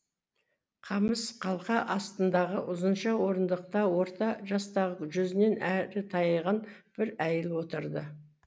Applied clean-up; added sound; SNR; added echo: none; none; none; none.